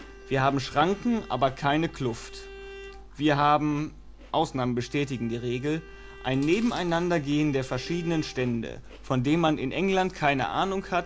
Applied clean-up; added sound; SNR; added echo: none; Bowed string instrument + Chewing, mastication; 19 dB; none.